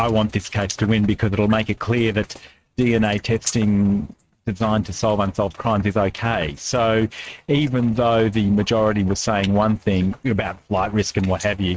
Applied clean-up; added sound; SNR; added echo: neural mask model RNNoise.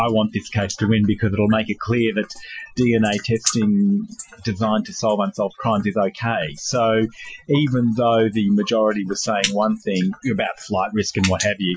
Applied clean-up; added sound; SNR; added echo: classical method Wiener filter.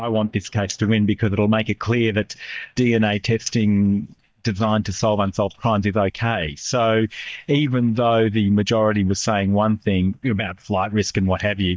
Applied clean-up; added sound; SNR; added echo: neural mask model DeepFilterNet 3.